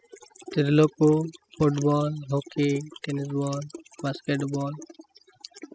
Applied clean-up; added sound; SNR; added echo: classical method spectral subtraction.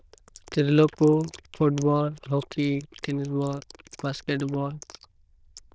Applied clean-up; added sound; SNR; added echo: neural diffusion model UNIVERSE++.